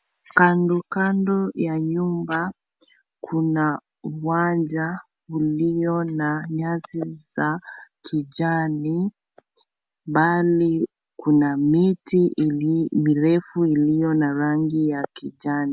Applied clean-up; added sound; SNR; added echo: none; none; none; none.